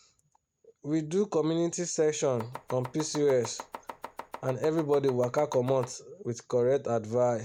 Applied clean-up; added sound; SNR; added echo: none; Domestic sounds, home sounds; 14 dB; none.